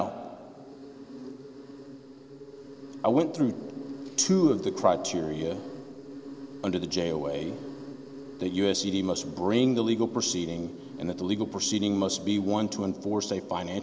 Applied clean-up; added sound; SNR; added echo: none; Insect; 13 dB; none.